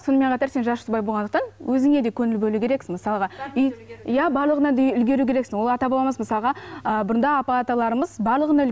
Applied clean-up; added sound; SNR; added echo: none; none; none; none.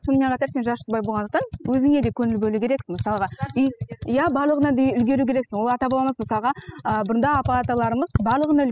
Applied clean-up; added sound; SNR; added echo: classical method spectral subtraction.